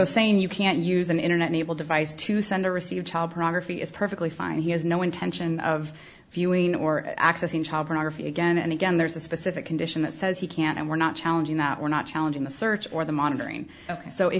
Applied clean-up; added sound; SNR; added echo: none; none; none; none.